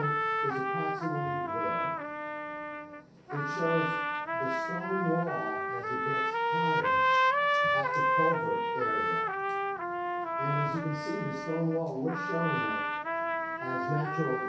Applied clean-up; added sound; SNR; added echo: none; Trumpet; -5 dB; reverberation time 0.3 s.